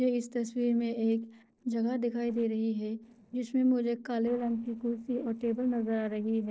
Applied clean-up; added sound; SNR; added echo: neural separator model SepFormer DNS4.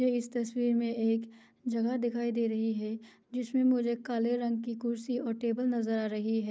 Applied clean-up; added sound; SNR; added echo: none; none; none; none.